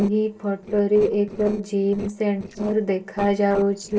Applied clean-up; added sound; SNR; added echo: neural separator model SepFormer DNS4.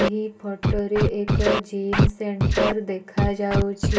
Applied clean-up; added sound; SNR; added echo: none; Scratching (performance technique); -3 dB; reverberation time 0.2 s.